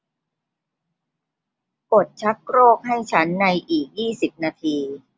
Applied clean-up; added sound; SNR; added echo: none; none; none; none.